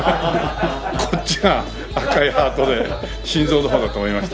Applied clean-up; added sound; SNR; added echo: none; none; none; none.